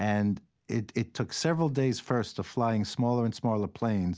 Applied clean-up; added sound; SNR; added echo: none; none; none; none.